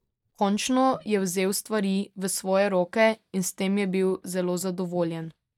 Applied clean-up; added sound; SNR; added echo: neural mask model DeepFilterNet 3.